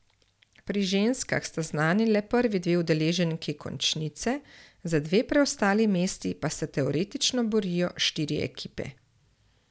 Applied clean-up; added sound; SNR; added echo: none; none; none; none.